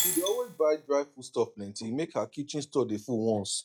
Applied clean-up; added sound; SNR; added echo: classical method log-MMSE.